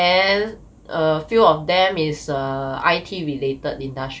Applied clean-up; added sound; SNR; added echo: none; none; none; none.